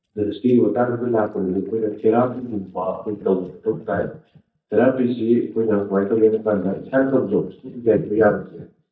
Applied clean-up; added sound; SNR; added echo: neural mask model DeepFilterNet 3.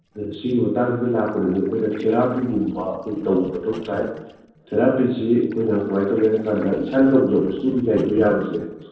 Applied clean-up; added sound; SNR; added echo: neural separator model SepFormer DNS4.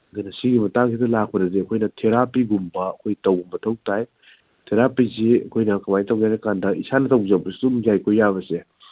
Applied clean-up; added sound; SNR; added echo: none; none; none; none.